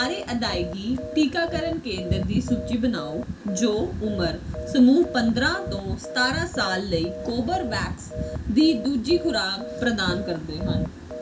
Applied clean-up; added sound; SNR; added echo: none; Telephone; 13 dB; reverberation time 0.2 s.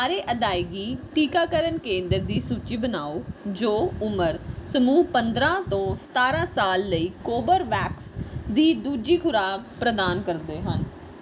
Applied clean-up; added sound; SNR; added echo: none; none; none; none.